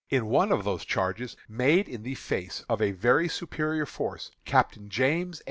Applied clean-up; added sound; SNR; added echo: none; none; none; none.